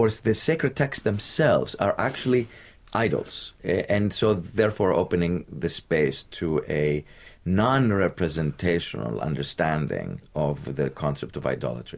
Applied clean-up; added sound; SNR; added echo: none; none; none; none.